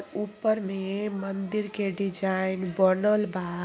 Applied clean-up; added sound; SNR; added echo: none; none; none; none.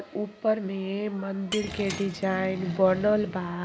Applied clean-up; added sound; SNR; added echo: none; Shatter + Accelerating, revving, vroom; 11 dB; none.